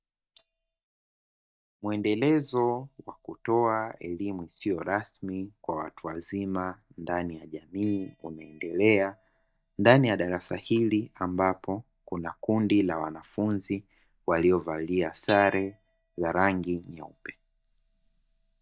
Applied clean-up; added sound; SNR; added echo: neural mask model DeepFilterNet 3.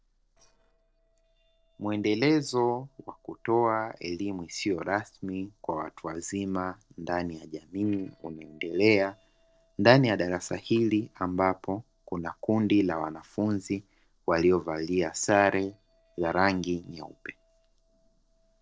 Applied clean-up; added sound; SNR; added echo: neural separator model SepFormer DNS4.